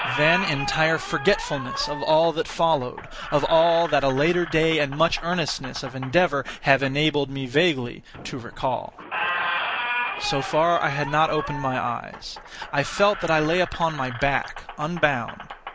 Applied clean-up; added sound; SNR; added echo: none; Squeak; 9 dB; none.